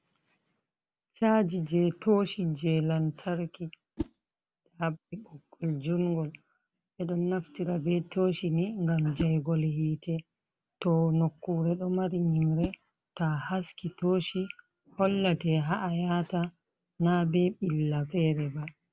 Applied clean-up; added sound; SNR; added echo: none; Whoosh, swoosh, swish; 15 dB; none.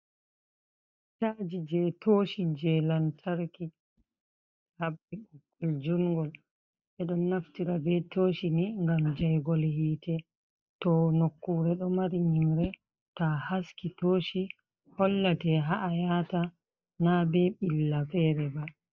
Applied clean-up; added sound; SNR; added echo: neural mask model DeepFilterNet 3.